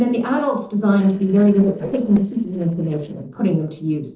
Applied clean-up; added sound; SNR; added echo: neural separator model SepFormer DNS4.